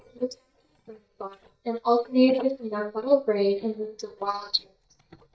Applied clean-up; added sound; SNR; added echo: neural mask model DeepFilterNet 3.